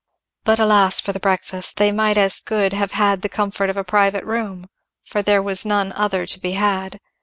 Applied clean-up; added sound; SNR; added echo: none; none; none; none.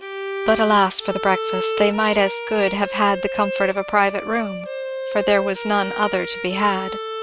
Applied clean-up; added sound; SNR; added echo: none; Bowed string instrument; 7 dB; none.